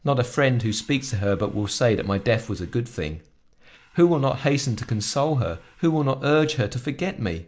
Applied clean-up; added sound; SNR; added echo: neural mask model Resemble Enhance denoiser.